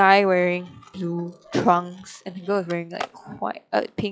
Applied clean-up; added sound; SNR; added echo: classical method log-MMSE.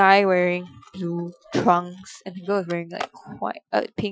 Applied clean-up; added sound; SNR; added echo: classical method Wiener filter.